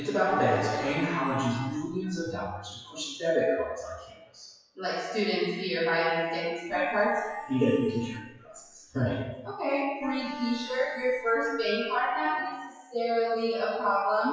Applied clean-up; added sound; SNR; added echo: classical method WPE with log-MMSE.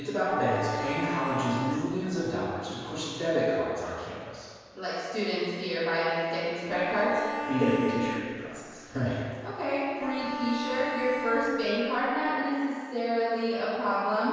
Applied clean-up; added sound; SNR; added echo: none; Bowed string instrument; 7 dB; reverberation time 1.9 s.